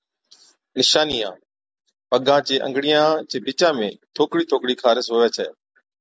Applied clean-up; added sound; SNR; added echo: none; none; none; none.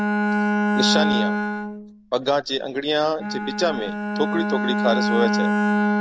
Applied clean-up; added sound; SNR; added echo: none; Bowed string instrument; -3 dB; none.